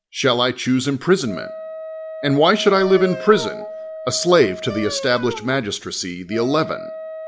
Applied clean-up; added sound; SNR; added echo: none; Wind instrument, woodwind instrument + Wind instrument, woodwind instrument; 13 dB; none.